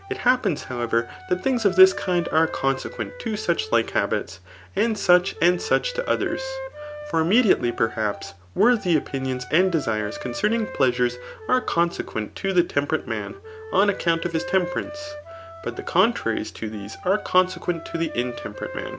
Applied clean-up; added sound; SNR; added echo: none; Wind instrument, woodwind instrument; 14 dB; none.